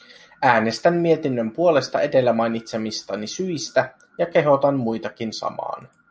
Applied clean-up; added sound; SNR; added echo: none; none; none; none.